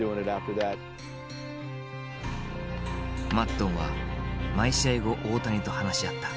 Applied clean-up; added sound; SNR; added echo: none; Coin (dropping); 20 dB; none.